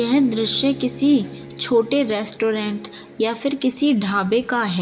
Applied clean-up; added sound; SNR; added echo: none; Bowed string instrument; 19 dB; reverberation time 2.0 s.